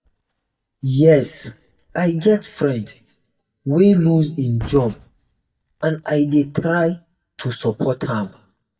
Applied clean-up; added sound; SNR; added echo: neural mask model DeepFilterNet 3.